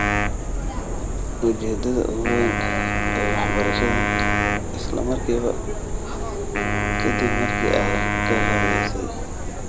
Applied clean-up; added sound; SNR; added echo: none; Wind instrument, woodwind instrument + Subway, metro, underground; -4 dB; none.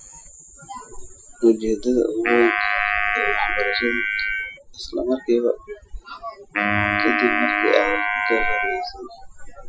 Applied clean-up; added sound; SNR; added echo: classical method Wiener filter.